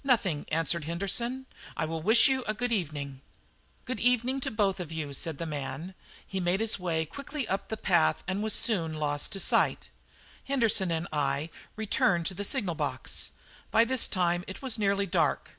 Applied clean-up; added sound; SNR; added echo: none; none; none; none.